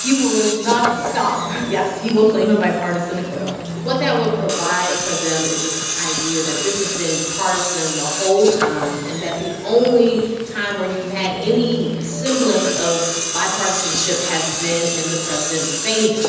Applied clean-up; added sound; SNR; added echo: none; Tools; 5 dB; reverberation time 1.1 s.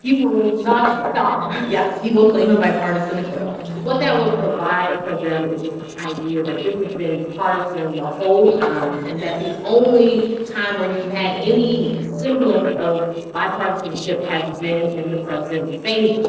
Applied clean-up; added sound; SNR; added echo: neural separator model SepFormer DNS4.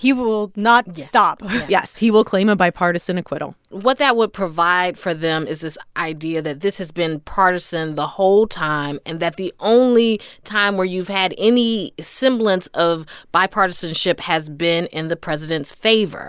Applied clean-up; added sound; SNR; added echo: none; none; none; none.